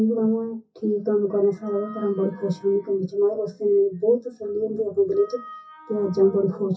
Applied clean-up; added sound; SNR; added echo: classical method WPE with log-MMSE.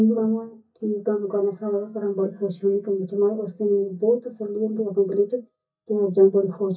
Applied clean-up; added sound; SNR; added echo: neural mask model DeepFilterNet 3.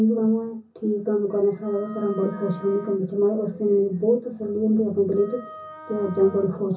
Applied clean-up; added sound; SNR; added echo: none; Wind instrument, woodwind instrument; 18 dB; reverberation time 0.3 s.